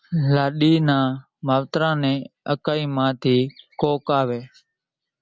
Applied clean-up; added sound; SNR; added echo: none; none; none; none.